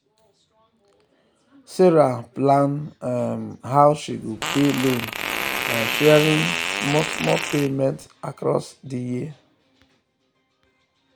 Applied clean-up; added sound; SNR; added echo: none; Fart; 4 dB; none.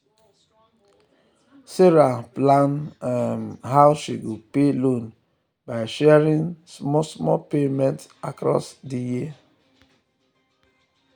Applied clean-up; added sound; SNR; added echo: none; none; none; none.